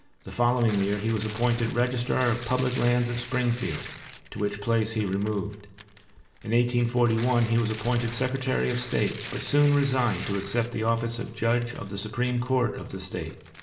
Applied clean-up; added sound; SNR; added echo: none; Tearing; 16 dB; reverberation time 0.6 s.